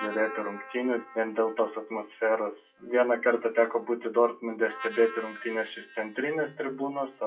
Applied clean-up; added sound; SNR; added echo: classical method WPE with log-MMSE.